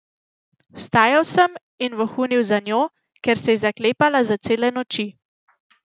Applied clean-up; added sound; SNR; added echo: none; none; none; none.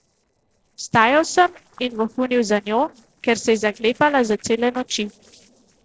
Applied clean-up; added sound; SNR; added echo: neural separator model SepFormer DNS4.